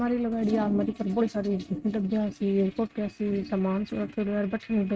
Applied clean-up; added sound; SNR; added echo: neural mask model RNNoise.